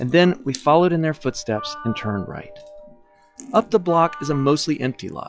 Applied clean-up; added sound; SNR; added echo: classical method log-MMSE.